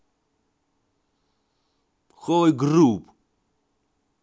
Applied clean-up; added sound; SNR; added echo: none; none; none; none.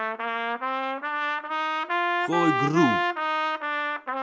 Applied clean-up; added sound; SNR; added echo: none; Trumpet; -4 dB; none.